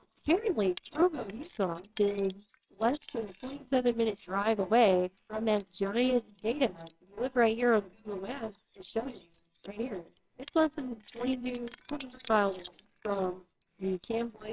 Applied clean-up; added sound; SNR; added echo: neural separator model SepFormer WHAMR!.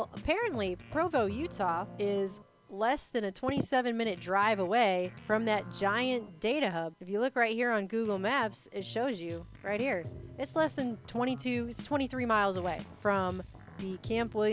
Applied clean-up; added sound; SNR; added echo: none; none; none; none.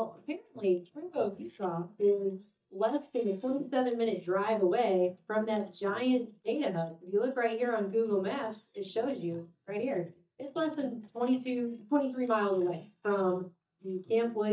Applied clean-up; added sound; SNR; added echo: neural mask model DeepFilterNet 3.